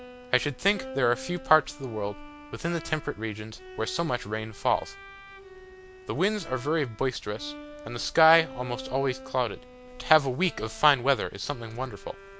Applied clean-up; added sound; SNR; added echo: none; Bowed string instrument; 17 dB; none.